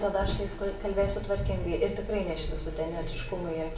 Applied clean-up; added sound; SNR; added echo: none; none; none; reverberation time 0.2 s.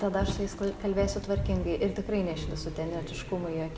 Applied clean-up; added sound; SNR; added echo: none; none; none; none.